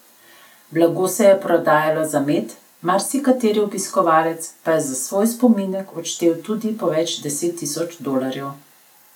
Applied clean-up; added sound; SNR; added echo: none; none; none; none.